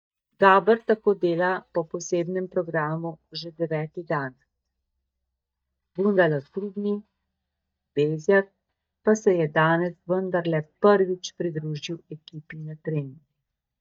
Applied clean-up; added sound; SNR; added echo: neural mask model DeepFilterNet 3.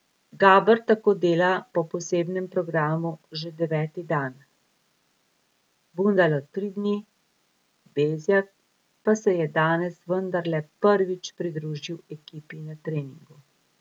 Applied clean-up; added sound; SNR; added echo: none; none; none; none.